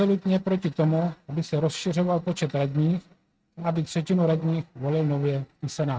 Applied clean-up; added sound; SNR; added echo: neural mask model RNNoise.